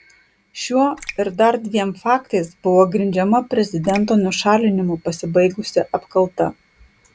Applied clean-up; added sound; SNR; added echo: none; Raindrop; 17 dB; none.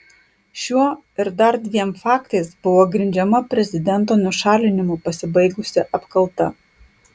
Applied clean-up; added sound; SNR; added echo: none; none; none; none.